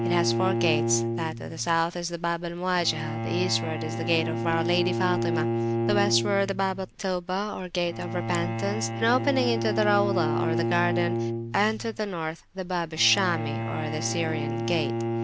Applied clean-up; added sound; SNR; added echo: none; Bowed string instrument; 1 dB; none.